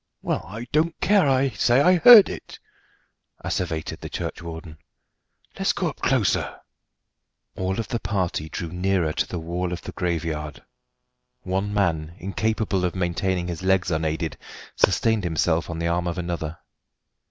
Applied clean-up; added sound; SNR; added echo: none; none; none; none.